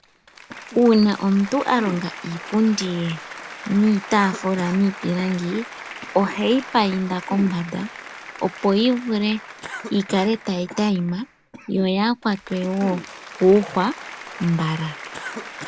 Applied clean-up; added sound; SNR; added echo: none; Cough + Applause; 14 dB; none.